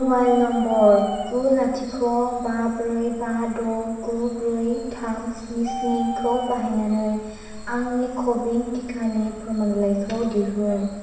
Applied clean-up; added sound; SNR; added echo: none; Bird; 13 dB; reverberation time 1.2 s.